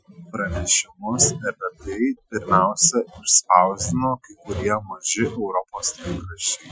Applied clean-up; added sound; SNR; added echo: classical method Wiener filter.